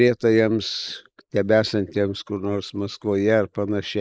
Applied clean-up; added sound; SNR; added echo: neural mask model Resemble Enhance denoiser.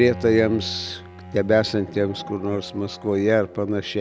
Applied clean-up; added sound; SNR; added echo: none; Bowed string instrument; 16 dB; none.